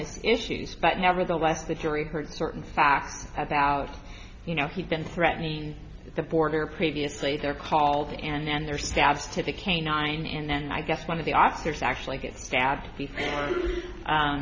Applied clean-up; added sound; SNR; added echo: none; Cupboard open or close; 19 dB; none.